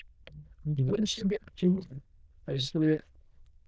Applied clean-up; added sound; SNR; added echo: neural diffusion model UNIVERSE++.